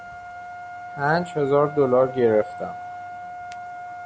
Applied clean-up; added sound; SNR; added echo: none; Trumpet; 12 dB; none.